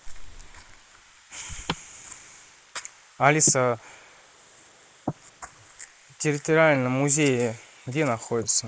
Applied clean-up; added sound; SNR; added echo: neural mask model Resemble Enhance denoiser.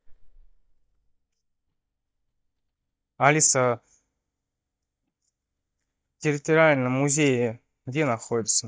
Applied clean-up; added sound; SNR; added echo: neural mask model DeepFilterNet 3.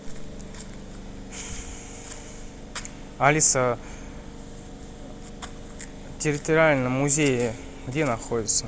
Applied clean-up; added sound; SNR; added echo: none; none; none; none.